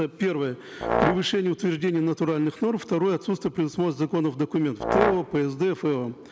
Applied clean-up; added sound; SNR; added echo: none; Brass instrument; 2 dB; none.